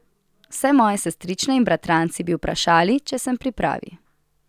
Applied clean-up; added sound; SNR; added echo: none; none; none; none.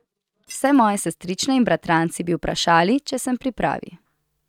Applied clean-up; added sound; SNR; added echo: neural mask model RNNoise.